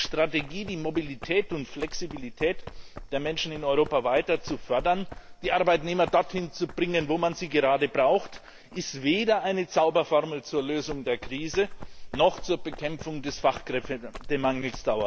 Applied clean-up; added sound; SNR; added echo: none; Run; 12 dB; none.